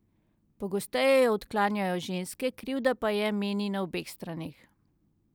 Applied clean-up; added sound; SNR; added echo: none; none; none; none.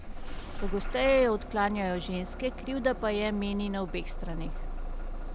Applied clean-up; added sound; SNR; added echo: none; Engine starting / Bus; 5 dB; none.